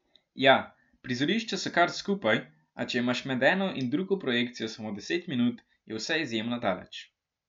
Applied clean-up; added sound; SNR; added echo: none; none; none; none.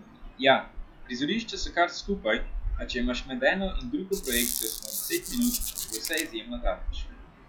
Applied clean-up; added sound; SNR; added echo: classical method log-MMSE.